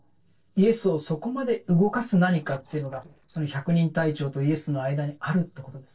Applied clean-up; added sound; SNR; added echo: neural separator model SepFormer DNS4.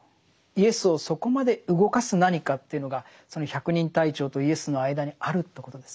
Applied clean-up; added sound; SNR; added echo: none; none; none; none.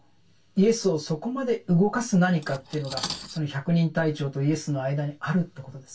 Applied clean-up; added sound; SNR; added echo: none; Cutlery, silverware; 15 dB; reverberation time 0.1 s.